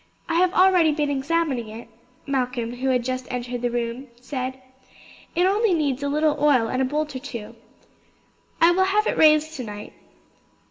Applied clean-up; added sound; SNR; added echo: none; none; none; reverberation time 1.1 s.